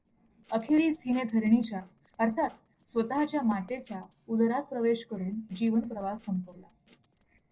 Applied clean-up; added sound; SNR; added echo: neural separator model SepFormer DNS4.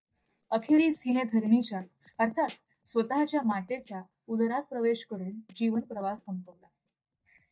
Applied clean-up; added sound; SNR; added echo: neural mask model DeepFilterNet 3.